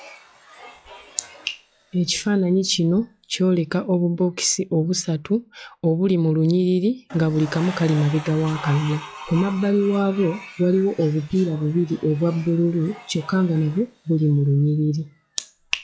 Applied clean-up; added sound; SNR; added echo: classical method log-MMSE.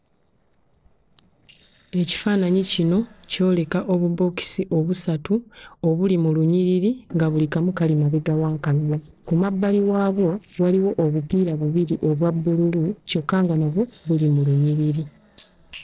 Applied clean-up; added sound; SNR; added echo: neural separator model SepFormer DNS4.